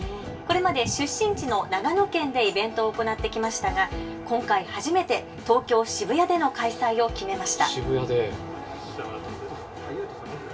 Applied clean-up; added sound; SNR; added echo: none; Thunder / Wind; 19 dB; reverberation time 0.2 s.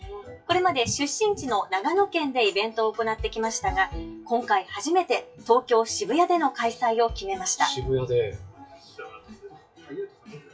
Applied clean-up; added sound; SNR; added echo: classical method WPE with log-MMSE.